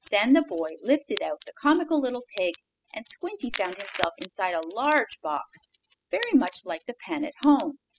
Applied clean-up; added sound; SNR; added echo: classical method spectral subtraction.